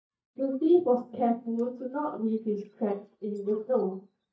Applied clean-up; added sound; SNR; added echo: neural mask model DeepFilterNet 3.